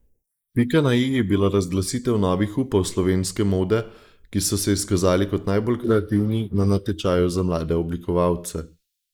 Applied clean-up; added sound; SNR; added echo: neural mask model Resemble Enhance denoiser.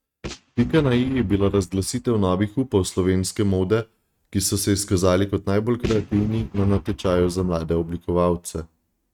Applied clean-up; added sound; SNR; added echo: neural mask model RNNoise.